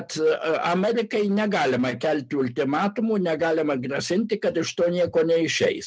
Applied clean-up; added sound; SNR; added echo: none; none; none; none.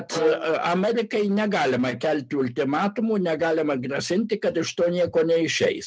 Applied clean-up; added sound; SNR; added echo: none; Bowed string instrument; 12 dB; none.